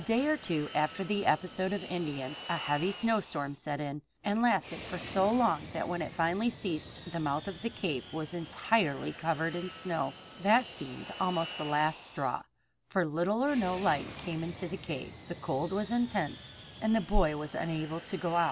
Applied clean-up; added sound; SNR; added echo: none; Fixed-wing aircraft, airplane; 15 dB; none.